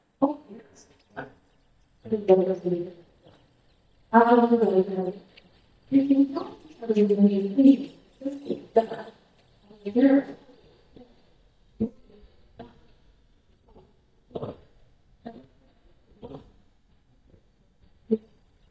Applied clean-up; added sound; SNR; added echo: neural mask model DeepFilterNet 3.